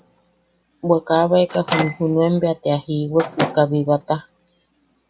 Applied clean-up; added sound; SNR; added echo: none; Microwave oven; 11 dB; none.